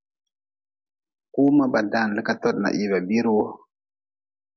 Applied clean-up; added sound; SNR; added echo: none; none; none; none.